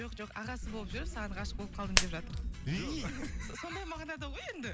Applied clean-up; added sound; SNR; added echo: none; Hands; -3 dB; none.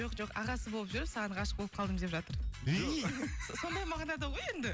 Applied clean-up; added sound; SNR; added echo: none; none; none; none.